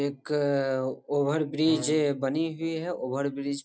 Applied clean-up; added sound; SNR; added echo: none; Bowed string instrument; 18 dB; none.